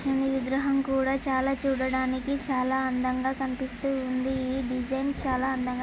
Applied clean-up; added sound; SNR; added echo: none; Thunder; 20 dB; none.